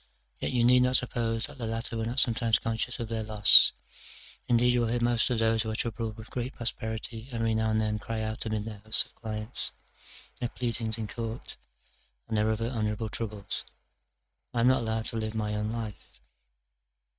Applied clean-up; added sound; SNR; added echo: neural mask model RNNoise.